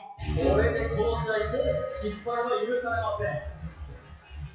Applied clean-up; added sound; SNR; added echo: classical method WPE with log-MMSE.